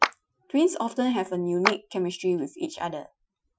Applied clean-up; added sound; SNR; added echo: classical method Wiener filter.